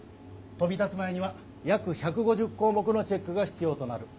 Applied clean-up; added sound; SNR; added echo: none; none; none; none.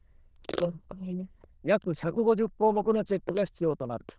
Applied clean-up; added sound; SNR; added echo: neural diffusion model UNIVERSE++.